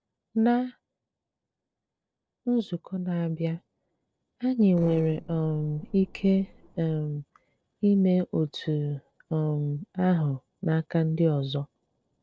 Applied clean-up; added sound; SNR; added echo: neural separator model SepFormer DNS4.